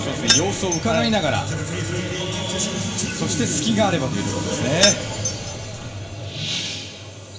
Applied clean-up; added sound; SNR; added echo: none; Keys jangling; 2 dB; reverberation time 1.2 s.